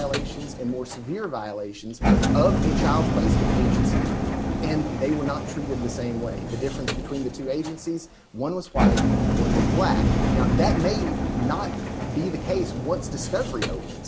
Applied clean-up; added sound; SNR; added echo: none; Engine; -5 dB; none.